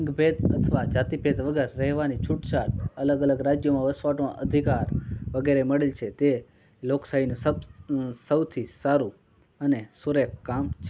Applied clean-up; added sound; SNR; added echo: none; none; none; none.